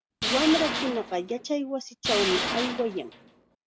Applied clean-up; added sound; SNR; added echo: none; Tools; 2 dB; none.